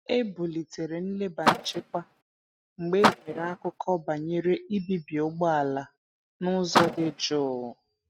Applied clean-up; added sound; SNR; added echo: neural mask model RNNoise.